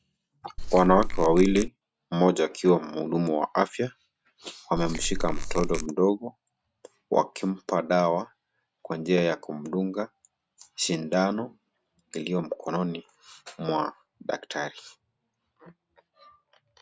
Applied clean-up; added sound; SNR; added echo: none; Squeak / Tools; 0 dB; none.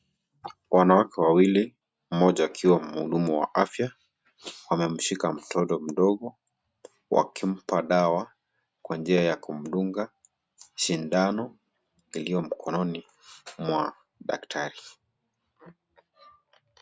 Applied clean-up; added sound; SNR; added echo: none; none; none; none.